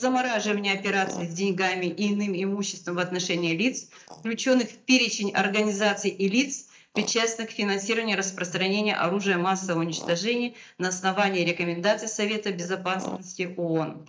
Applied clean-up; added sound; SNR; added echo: neural mask model DeepFilterNet 3.